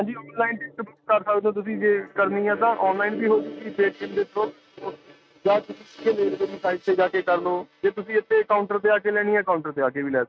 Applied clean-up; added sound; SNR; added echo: neural mask model RNNoise.